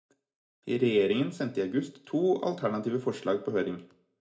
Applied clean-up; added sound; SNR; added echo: none; none; none; reverberation time 0.4 s.